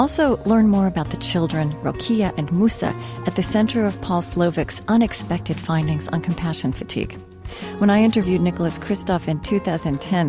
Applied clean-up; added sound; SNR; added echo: none; none; none; none.